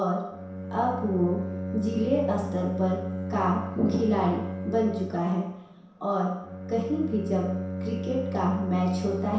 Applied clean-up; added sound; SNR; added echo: none; Bowed string instrument; 6 dB; reverberation time 0.7 s.